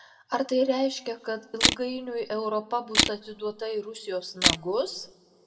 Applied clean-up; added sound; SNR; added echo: none; Camera; -3 dB; reverberation time 1.5 s.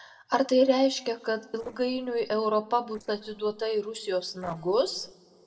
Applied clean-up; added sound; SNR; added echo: neural separator model SepFormer DNS4.